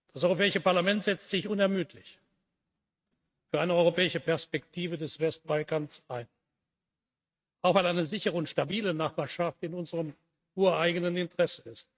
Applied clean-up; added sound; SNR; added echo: neural mask model RNNoise.